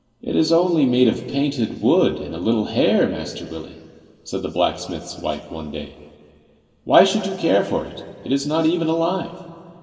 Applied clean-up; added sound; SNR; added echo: none; none; none; reverberation time 2.3 s.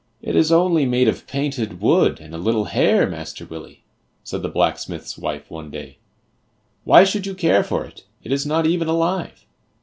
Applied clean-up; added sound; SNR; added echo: none; none; none; none.